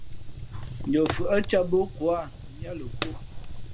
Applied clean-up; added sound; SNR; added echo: none; Fire; 4 dB; none.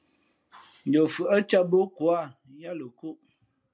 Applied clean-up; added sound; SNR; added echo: none; none; none; none.